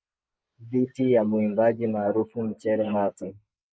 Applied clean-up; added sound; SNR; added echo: neural mask model Resemble Enhance denoiser.